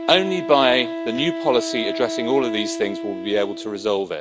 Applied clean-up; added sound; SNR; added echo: none; Wind instrument, woodwind instrument; 7 dB; none.